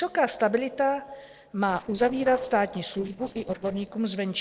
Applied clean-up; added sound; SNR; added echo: neural separator model SepFormer DNS4.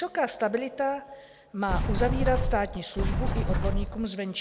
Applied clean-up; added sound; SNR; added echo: none; Sliding door; -3 dB; none.